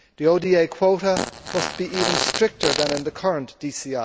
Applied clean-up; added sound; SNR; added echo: none; Fart; 4 dB; none.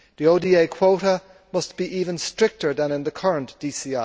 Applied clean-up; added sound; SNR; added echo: none; none; none; none.